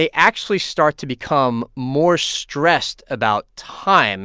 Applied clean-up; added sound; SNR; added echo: none; none; none; none.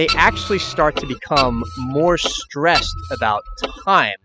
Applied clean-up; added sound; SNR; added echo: classical method spectral subtraction.